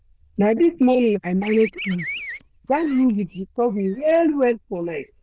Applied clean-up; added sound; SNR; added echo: neural diffusion model UNIVERSE++.